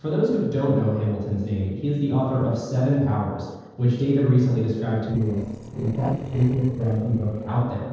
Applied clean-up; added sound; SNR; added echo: neural separator model SepFormer DNS4.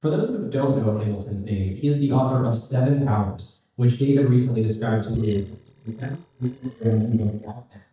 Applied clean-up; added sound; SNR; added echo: neural mask model DeepFilterNet 3.